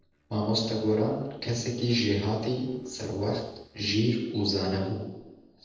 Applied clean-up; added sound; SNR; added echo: neural separator model SepFormer DNS4.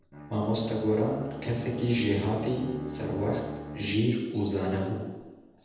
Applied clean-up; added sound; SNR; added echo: none; Bowed string instrument; 13 dB; reverberation time 1.0 s.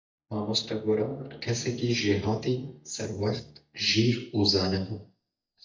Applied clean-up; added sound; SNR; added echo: neural mask model DeepFilterNet 3.